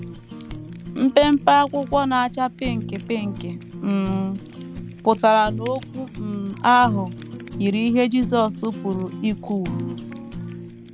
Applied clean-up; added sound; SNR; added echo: none; Fire; 11 dB; none.